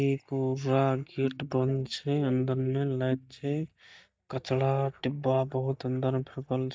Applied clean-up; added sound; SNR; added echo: neural mask model DeepFilterNet 3.